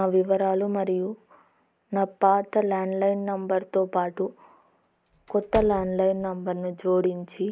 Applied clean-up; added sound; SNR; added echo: none; Slam / Wood; 16 dB; none.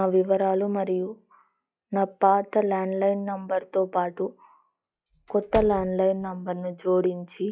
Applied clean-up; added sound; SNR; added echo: classical method log-MMSE.